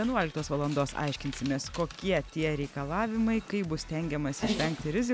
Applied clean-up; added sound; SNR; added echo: none; Dog; 11 dB; none.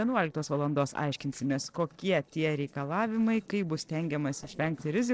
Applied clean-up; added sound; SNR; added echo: neural separator model SepFormer DNS4.